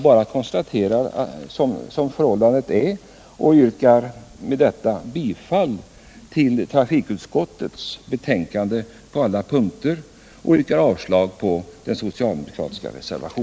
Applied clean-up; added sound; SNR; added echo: none; none; none; none.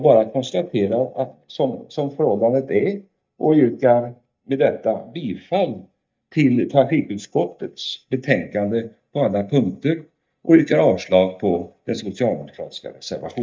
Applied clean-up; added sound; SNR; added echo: neural mask model DeepFilterNet 3.